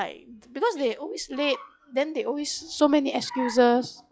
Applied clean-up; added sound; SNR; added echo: classical method log-MMSE.